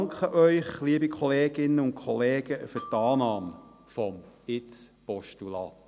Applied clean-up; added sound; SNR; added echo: none; Glockenspiel; 15 dB; none.